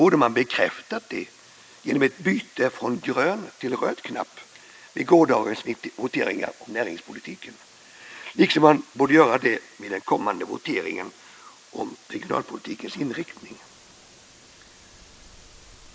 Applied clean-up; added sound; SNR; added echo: neural mask model Resemble Enhance denoiser.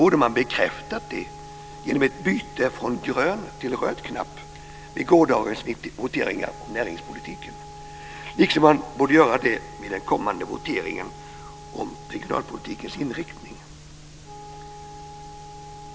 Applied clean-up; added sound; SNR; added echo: none; Wind instrument, woodwind instrument; 18 dB; none.